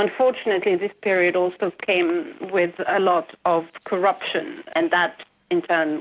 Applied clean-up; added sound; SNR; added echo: none; none; none; none.